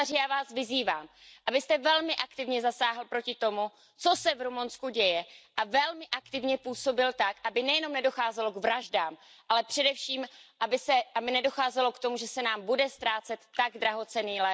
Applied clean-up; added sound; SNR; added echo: none; none; none; none.